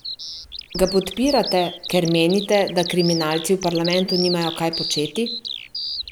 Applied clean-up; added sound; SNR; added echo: none; Bird vocalization, bird call, bird song; 9 dB; none.